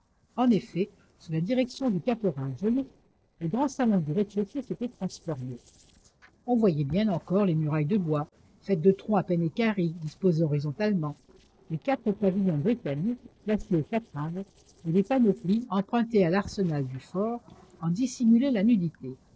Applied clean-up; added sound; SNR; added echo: neural separator model SepFormer DNS4.